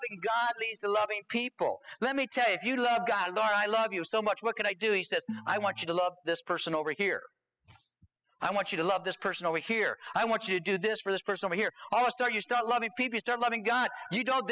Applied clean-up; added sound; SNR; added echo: classical method spectral subtraction.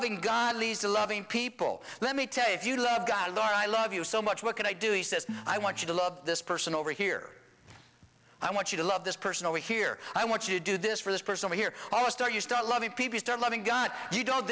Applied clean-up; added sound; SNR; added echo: none; Organ; 14 dB; none.